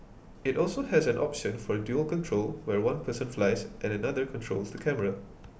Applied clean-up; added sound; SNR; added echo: none; none; none; none.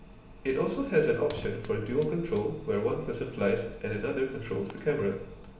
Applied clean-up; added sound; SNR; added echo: none; Fire; 18 dB; reverberation time 0.7 s.